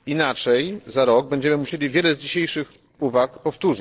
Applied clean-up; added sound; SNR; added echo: neural separator model SepFormer DNS4.